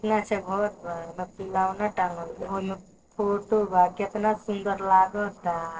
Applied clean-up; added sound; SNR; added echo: neural separator model SepFormer DNS4.